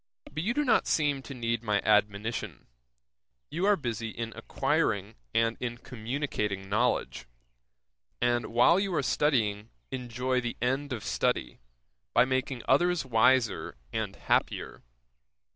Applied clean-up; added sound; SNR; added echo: none; none; none; none.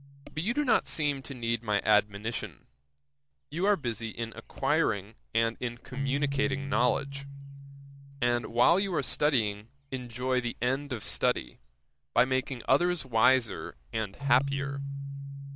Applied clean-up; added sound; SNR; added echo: none; Keyboard (musical); 10 dB; none.